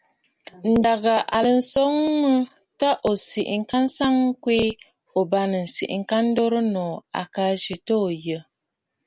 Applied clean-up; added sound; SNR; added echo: none; none; none; none.